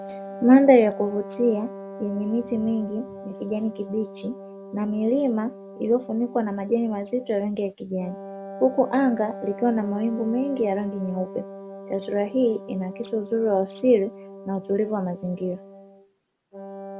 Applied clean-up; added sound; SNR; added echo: none; Wind instrument, woodwind instrument; 14 dB; none.